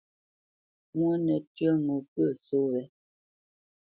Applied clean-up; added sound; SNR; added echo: none; none; none; none.